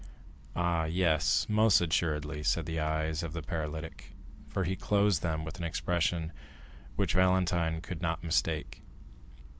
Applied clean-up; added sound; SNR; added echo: none; none; none; none.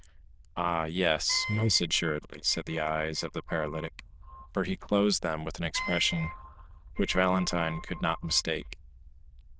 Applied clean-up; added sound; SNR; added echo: neural diffusion model UNIVERSE++.